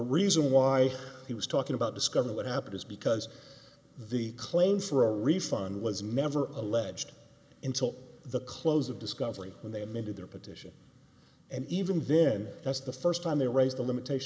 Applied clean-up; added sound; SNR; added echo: none; none; none; none.